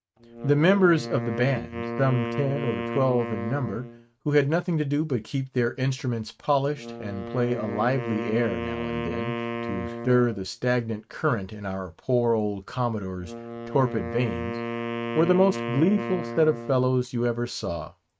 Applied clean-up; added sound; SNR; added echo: neural mask model RNNoise.